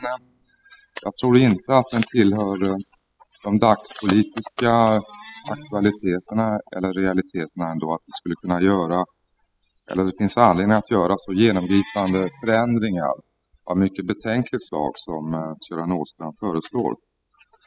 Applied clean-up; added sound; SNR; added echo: classical method spectral subtraction.